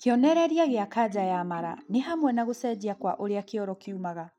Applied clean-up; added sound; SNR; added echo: neural mask model DeepFilterNet 3.